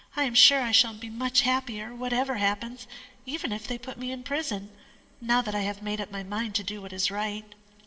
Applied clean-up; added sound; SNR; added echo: none; none; none; reverberation time 2.8 s.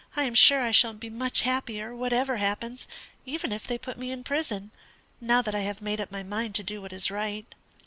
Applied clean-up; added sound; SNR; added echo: none; none; none; none.